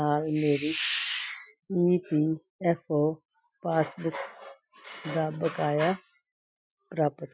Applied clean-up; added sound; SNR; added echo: classical method Wiener filter.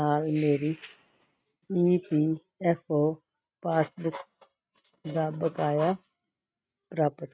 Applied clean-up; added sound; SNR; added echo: neural mask model RNNoise.